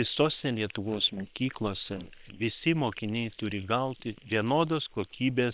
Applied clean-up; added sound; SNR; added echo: neural separator model SepFormer WHAM!.